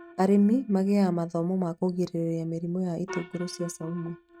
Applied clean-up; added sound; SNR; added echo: neural mask model RNNoise.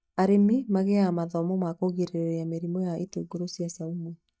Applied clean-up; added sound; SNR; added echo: neural mask model DeepFilterNet 3.